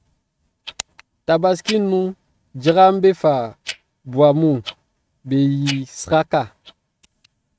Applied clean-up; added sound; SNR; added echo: neural mask model RNNoise.